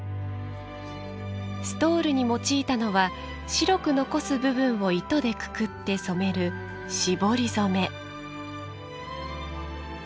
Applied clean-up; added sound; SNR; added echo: none; none; none; none.